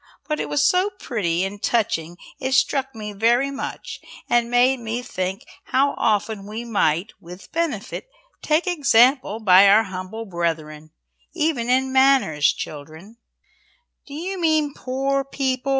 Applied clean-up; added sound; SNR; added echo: none; none; none; none.